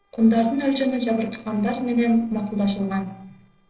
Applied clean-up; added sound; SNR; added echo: neural separator model SepFormer DNS4.